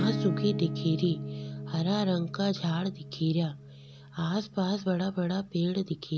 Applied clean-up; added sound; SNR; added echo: none; Acoustic guitar / Strum; 8 dB; none.